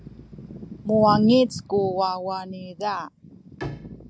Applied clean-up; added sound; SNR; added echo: none; Bowed string instrument; 20 dB; none.